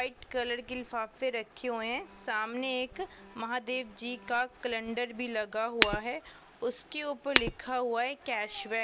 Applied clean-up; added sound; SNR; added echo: none; Shatter; 0 dB; none.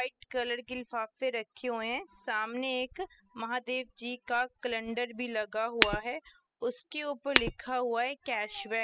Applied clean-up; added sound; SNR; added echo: classical method spectral subtraction.